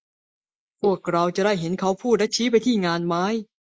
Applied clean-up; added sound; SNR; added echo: neural mask model Resemble Enhance denoiser.